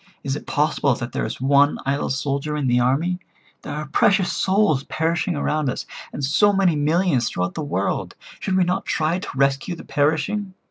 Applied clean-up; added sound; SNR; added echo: none; none; none; none.